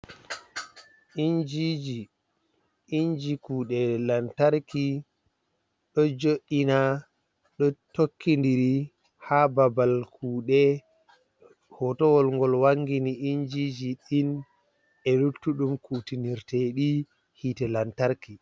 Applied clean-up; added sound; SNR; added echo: none; none; none; none.